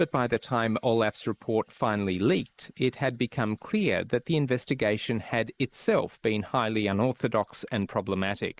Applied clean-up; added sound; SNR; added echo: neural mask model Resemble Enhance denoiser.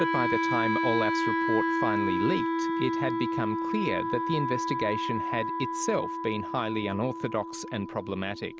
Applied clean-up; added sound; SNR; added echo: none; Wind instrument, woodwind instrument; -2 dB; none.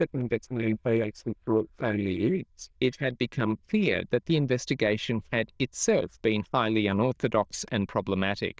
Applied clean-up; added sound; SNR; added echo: neural diffusion model UNIVERSE++.